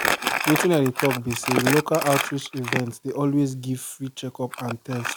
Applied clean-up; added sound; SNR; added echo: none; Crumpling, crinkling; 4 dB; none.